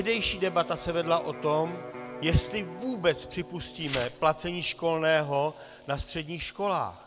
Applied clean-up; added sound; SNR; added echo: none; Electric guitar + Insect; 14 dB; none.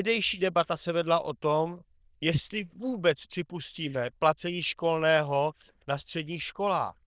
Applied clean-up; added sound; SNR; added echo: neural diffusion model UNIVERSE++.